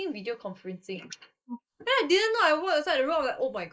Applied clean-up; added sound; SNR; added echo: neural mask model Resemble Enhance denoiser.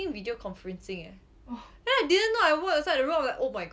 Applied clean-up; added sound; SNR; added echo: none; none; none; none.